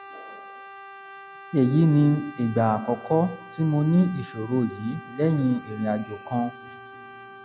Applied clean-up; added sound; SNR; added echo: none; Brass instrument; 18 dB; none.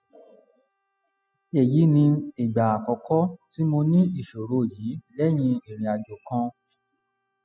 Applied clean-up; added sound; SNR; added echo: classical method spectral subtraction.